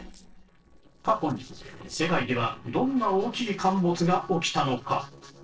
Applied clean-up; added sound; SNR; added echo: neural separator model SepFormer DNS4.